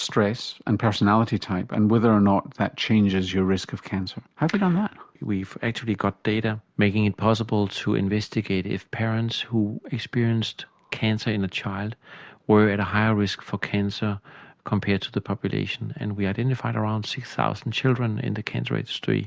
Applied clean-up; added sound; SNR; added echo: none; none; none; none.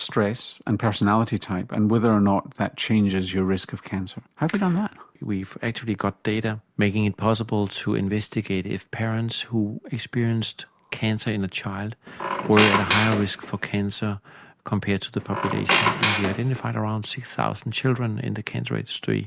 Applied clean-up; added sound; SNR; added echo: none; Squeak; 0 dB; none.